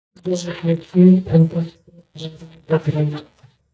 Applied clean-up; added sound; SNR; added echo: neural mask model DeepFilterNet 3.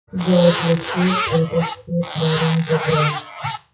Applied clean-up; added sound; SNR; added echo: classical method WPE with log-MMSE.